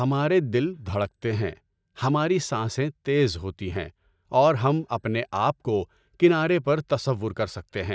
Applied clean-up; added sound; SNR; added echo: neural mask model DeepFilterNet 3.